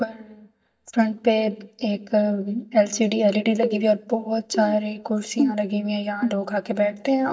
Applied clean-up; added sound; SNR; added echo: neural mask model DeepFilterNet 3.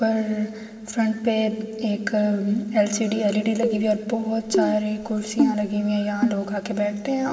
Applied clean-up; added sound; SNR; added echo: none; Keyboard (musical); 4 dB; reverberation time 2.4 s.